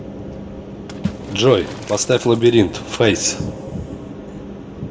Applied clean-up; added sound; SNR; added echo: none; Water / Splash, splatter; 14 dB; reverberation time 0.6 s.